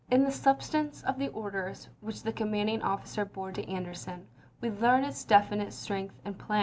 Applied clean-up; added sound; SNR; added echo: none; none; none; none.